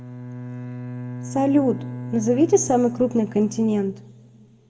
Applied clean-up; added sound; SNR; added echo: none; Bowed string instrument; 11 dB; reverberation time 0.8 s.